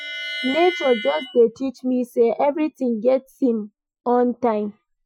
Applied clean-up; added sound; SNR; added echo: classical method Wiener filter.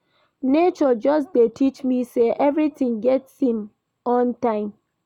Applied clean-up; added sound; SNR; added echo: none; none; none; none.